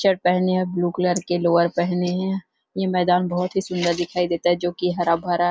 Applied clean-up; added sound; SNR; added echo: none; none; none; none.